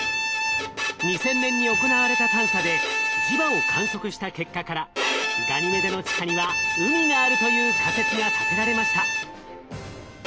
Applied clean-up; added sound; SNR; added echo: none; Bowed string instrument; -4 dB; none.